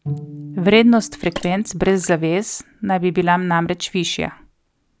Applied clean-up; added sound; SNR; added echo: none; Bowed string instrument + Water / Splash, splatter; 14 dB; none.